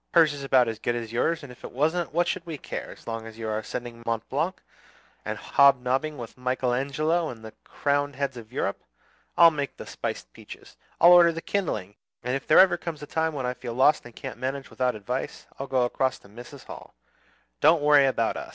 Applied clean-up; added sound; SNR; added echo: none; none; none; none.